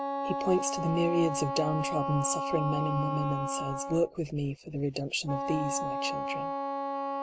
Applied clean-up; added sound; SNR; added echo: none; Wind instrument, woodwind instrument; 2 dB; none.